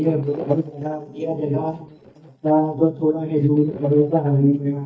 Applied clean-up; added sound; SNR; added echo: neural mask model DeepFilterNet 3.